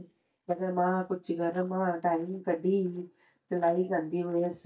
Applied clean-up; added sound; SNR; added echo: neural mask model DeepFilterNet 3.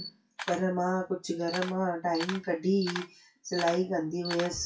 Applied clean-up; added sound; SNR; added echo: classical method WPE with log-MMSE.